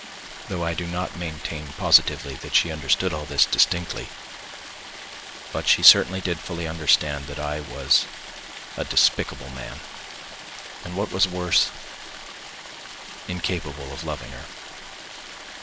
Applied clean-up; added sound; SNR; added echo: none; Stream; 12 dB; none.